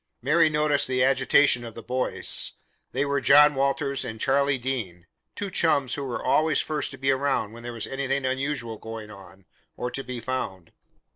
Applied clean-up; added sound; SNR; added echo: none; none; none; none.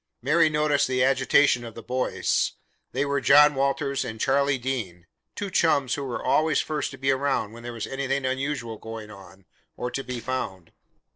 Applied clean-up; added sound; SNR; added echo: neural separator model SepFormer DNS4.